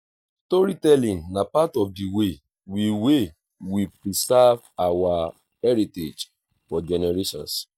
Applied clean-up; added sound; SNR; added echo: neural mask model DeepFilterNet 3.